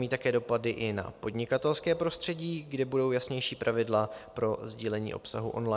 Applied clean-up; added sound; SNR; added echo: none; none; none; none.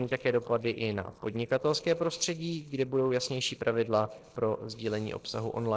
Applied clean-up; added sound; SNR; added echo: neural separator model SepFormer DNS4.